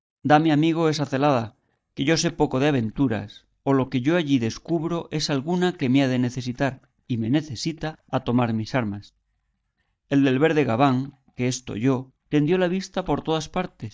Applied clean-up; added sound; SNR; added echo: neural mask model DeepFilterNet 3.